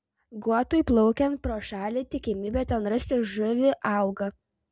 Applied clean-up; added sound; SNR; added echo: none; none; none; none.